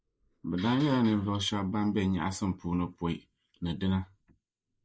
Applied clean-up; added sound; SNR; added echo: neural mask model Resemble Enhance denoiser.